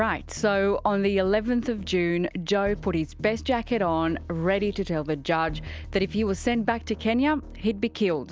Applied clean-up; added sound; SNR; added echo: none; none; none; none.